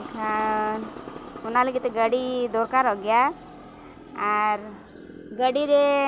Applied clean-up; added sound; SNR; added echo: none; none; none; none.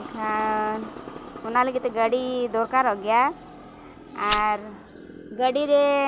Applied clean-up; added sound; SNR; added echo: none; Glass; 14 dB; none.